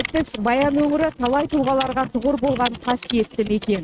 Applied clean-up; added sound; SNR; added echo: neural mask model RNNoise.